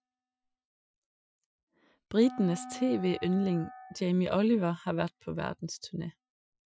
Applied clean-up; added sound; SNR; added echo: classical method Wiener filter.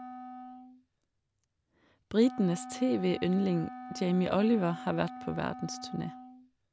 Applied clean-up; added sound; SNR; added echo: none; Wind instrument, woodwind instrument; 13 dB; none.